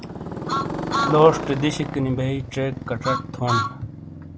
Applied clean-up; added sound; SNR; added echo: none; Truck + Motorcycle; 4 dB; none.